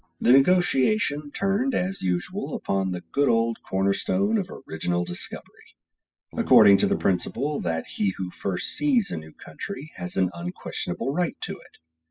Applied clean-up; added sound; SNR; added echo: classical method spectral subtraction.